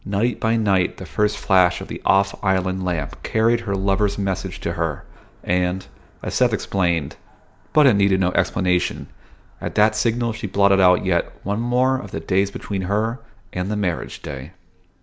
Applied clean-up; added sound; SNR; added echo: none; none; none; none.